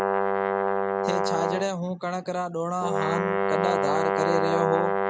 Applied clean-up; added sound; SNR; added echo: none; Brass instrument; -4 dB; none.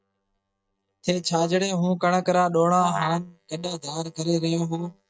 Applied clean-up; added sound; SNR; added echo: neural mask model DeepFilterNet 3.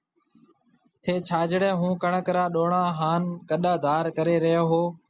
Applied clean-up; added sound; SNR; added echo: none; none; none; none.